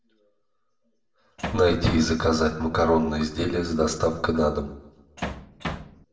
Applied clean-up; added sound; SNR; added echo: none; Bass drum; 8 dB; reverberation time 0.6 s.